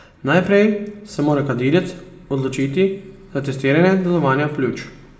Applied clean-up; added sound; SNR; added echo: none; none; none; reverberation time 0.5 s.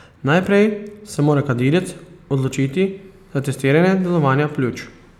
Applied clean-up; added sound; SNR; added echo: none; none; none; none.